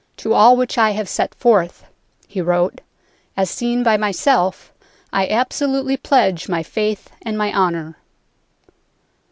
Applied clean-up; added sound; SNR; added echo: none; none; none; none.